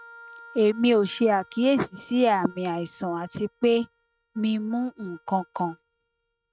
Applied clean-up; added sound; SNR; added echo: neural mask model RNNoise.